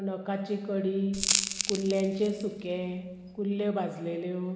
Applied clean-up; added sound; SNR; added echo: none; Crackle; 2 dB; none.